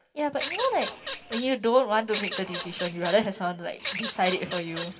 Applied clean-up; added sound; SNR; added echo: none; Bird vocalization, bird call, bird song / Fowl; 8 dB; reverberation time 2.1 s.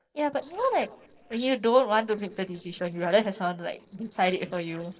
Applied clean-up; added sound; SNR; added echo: neural separator model SepFormer DNS4.